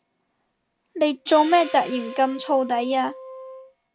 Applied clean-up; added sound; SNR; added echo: none; Hi-hat + Wind instrument, woodwind instrument; 16 dB; none.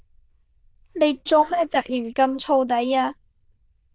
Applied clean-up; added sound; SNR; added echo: neural diffusion model UNIVERSE++.